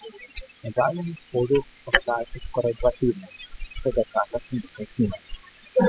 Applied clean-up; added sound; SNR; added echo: classical method spectral subtraction.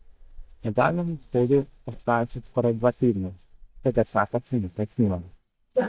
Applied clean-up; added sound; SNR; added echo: neural mask model DeepFilterNet 3.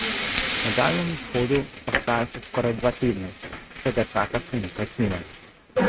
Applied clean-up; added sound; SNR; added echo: neural mask model RNNoise.